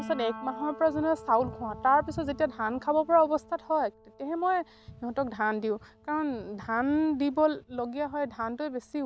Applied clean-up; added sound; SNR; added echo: none; Piano; 19 dB; none.